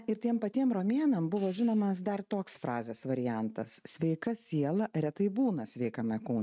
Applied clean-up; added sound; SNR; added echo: neural mask model RNNoise.